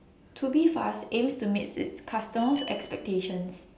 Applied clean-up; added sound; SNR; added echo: none; Bicycle bell; 17 dB; none.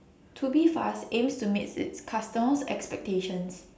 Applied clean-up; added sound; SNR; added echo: none; none; none; none.